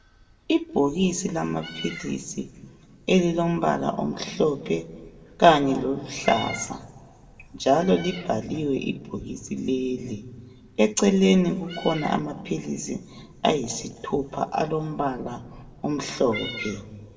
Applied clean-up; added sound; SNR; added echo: none; Meow; 19 dB; reverberation time 1.0 s.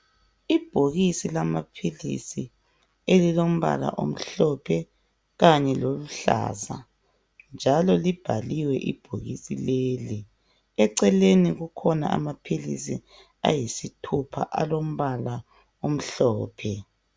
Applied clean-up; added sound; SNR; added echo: none; none; none; none.